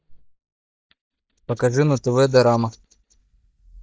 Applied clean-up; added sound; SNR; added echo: neural mask model DeepFilterNet 3.